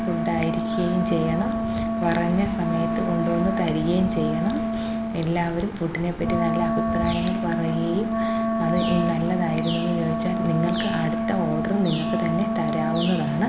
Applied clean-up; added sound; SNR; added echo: none; Wind instrument, woodwind instrument; 1 dB; none.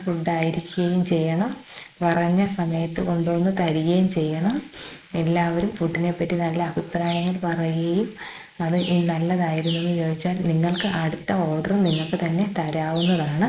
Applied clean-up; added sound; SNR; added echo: neural mask model Resemble Enhance denoiser.